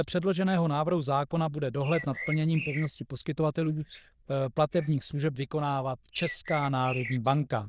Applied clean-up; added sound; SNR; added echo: neural diffusion model UNIVERSE++.